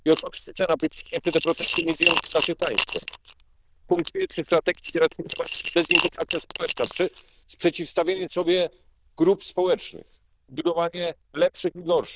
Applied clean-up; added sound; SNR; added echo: neural diffusion model UNIVERSE++.